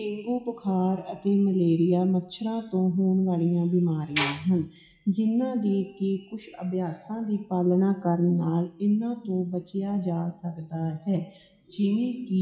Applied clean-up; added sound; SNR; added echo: classical method WPE with log-MMSE.